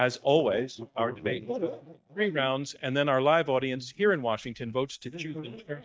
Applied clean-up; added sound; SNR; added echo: neural mask model DeepFilterNet 3.